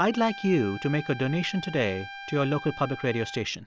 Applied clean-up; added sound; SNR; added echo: none; Trumpet; 14 dB; none.